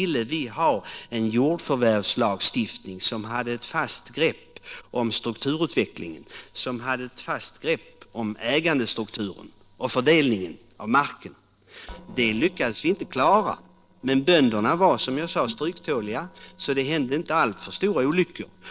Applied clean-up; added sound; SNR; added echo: neural separator model SepFormer DNS4.